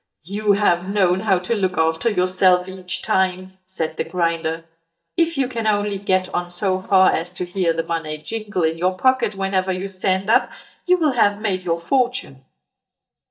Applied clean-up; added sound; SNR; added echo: neural mask model DeepFilterNet 3.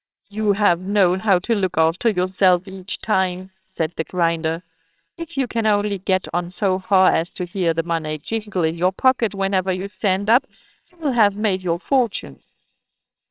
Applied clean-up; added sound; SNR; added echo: neural separator model SepFormer WHAMR!.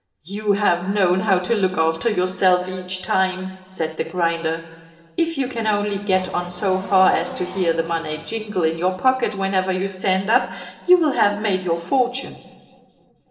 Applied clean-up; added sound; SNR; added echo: neural separator model SepFormer DNS4.